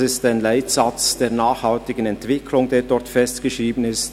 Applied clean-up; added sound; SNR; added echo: none; none; none; none.